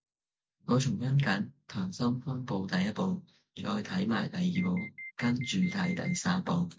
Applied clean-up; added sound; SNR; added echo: none; Alarm; 13 dB; none.